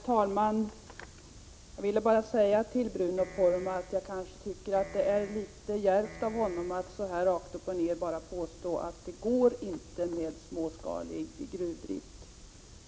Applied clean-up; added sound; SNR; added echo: none; Piano; 18 dB; none.